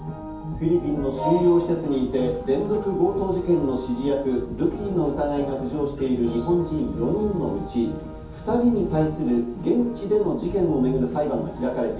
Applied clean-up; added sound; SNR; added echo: none; Train; 16 dB; reverberation time 0.6 s.